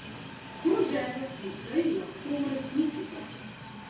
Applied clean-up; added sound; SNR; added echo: none; Train; 10 dB; reverberation time 0.6 s.